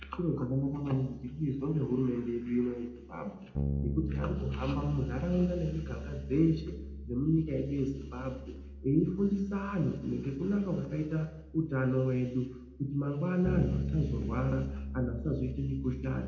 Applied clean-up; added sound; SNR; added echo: none; Bass guitar; 7 dB; reverberation time 0.7 s.